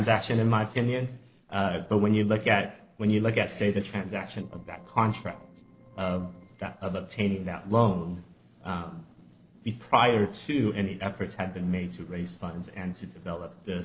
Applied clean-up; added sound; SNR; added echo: neural separator model SepFormer DNS4.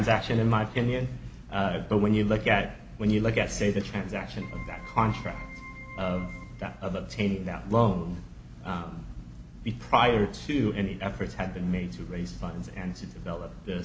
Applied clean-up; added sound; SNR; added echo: none; Keyboard (musical); 17 dB; none.